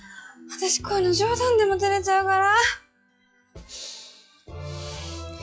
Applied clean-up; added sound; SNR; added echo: classical method log-MMSE.